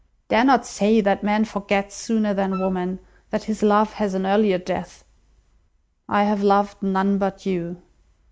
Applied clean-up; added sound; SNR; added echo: none; Wind instrument, woodwind instrument; 18 dB; none.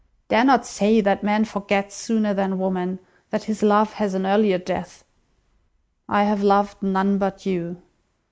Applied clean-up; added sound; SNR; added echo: neural mask model Resemble Enhance denoiser.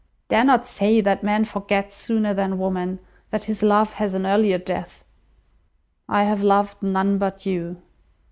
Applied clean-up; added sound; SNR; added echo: none; none; none; none.